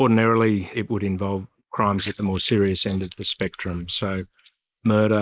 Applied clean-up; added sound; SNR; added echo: neural mask model Resemble Enhance denoiser.